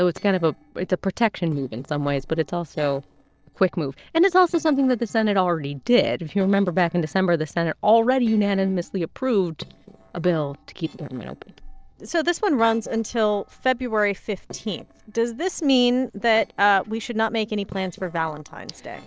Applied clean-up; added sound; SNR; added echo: neural separator model SepFormer DNS4.